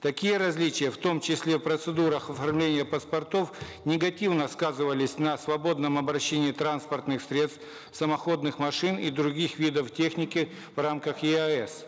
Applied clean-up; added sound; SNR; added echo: none; none; none; none.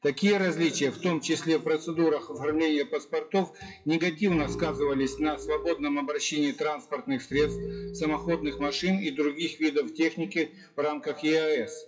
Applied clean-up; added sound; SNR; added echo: classical method WPE with log-MMSE.